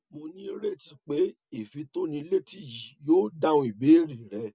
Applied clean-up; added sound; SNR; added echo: none; none; none; none.